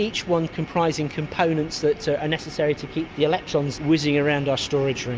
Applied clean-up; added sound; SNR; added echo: none; none; none; none.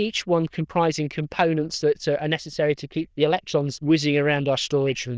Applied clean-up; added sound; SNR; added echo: neural diffusion model UNIVERSE++.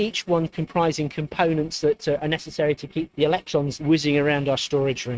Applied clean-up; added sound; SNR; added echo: neural mask model RNNoise.